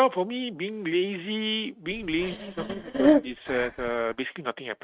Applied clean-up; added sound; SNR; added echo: neural mask model RNNoise.